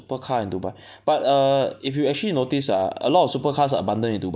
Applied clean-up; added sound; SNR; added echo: none; none; none; none.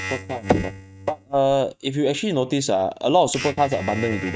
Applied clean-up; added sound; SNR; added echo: neural mask model RNNoise.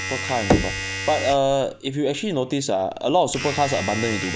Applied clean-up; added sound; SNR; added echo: none; Knock / Wood + Domestic sounds, home sounds; 5 dB; none.